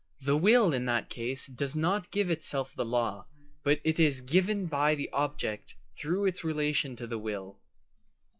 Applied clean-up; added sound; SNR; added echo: classical method log-MMSE.